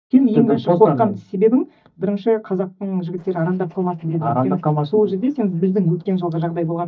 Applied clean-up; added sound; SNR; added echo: neural mask model DeepFilterNet 3.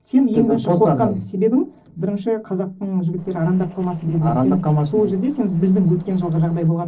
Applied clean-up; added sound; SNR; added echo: neural separator model SepFormer DNS4.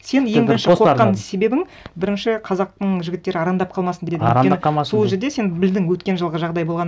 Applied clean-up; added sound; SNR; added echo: none; none; none; none.